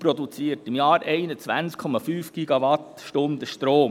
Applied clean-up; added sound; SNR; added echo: none; none; none; none.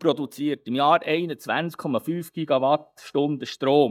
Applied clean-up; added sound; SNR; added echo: neural mask model DeepFilterNet 3.